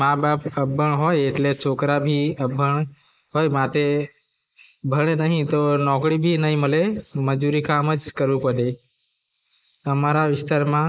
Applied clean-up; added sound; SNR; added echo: neural mask model Resemble Enhance denoiser.